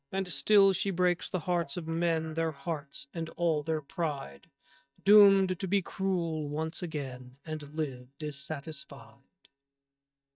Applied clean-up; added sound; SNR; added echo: neural mask model DeepFilterNet 3.